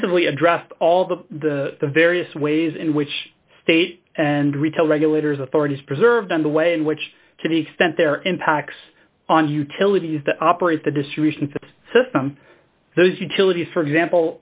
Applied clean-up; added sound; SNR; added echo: none; none; none; none.